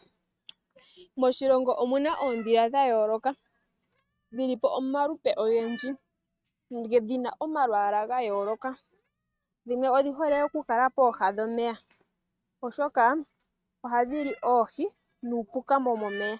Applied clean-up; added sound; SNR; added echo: neural mask model RNNoise.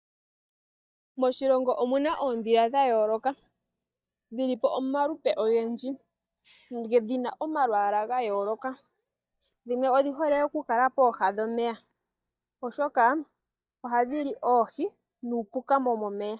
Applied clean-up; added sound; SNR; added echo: neural mask model DeepFilterNet 3.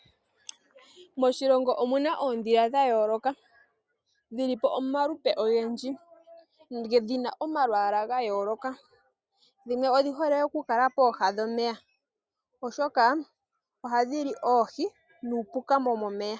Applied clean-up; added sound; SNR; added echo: none; none; none; none.